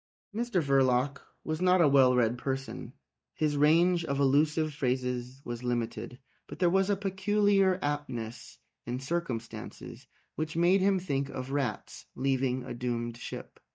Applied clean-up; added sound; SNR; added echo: neural mask model DeepFilterNet 3.